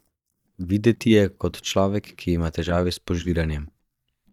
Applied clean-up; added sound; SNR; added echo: neural mask model DeepFilterNet 3.